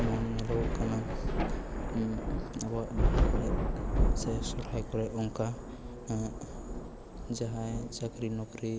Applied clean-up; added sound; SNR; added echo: none; Thunder / Rain; -3 dB; none.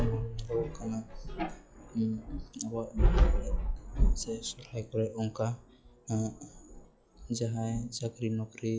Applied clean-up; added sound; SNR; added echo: classical method log-MMSE.